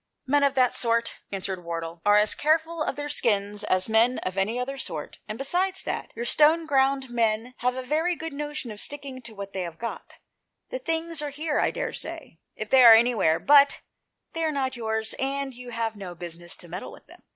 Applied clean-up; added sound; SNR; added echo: none; none; none; none.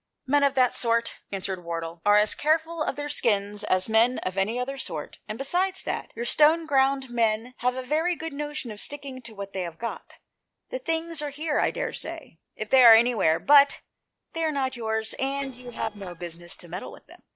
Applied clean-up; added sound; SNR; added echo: neural separator model SepFormer DNS4.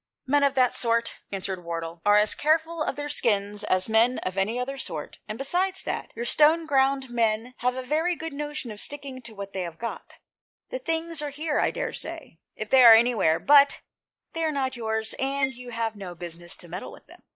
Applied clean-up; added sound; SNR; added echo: neural mask model Resemble Enhance denoiser.